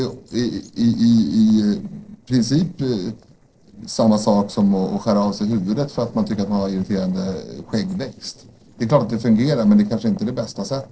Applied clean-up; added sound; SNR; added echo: neural separator model SepFormer DNS4.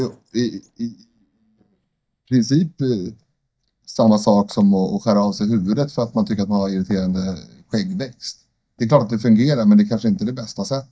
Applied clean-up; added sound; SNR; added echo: neural mask model DeepFilterNet 3.